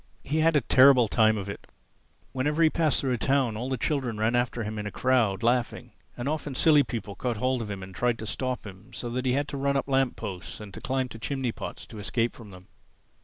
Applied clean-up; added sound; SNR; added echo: none; none; none; none.